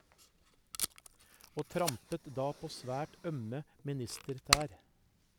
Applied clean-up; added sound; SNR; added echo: none; Packing tape, duct tape; 0 dB; none.